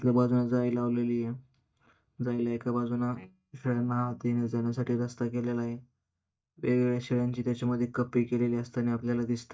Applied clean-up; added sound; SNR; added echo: neural mask model DeepFilterNet 3.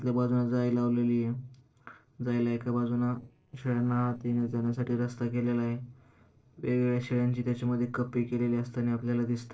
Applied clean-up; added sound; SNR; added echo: neural separator model SepFormer DNS4.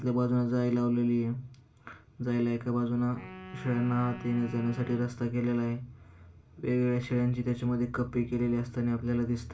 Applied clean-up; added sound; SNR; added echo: none; Wind instrument, woodwind instrument; 17 dB; reverberation time 0.2 s.